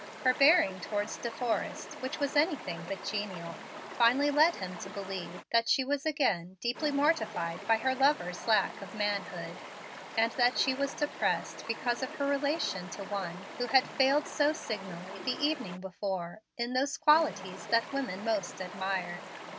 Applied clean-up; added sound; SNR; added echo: none; Stream; 12 dB; none.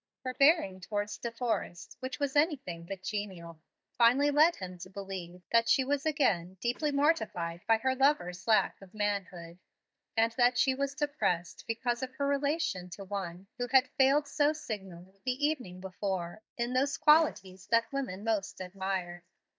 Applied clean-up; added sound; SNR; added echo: neural mask model DeepFilterNet 3.